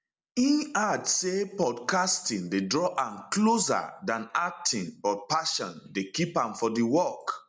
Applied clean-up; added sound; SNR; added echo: none; none; none; none.